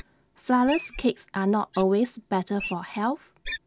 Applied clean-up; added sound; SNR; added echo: none; Wild animals; 15 dB; none.